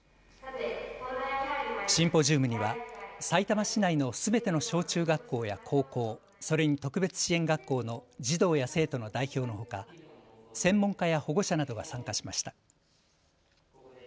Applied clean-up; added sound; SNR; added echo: none; none; none; none.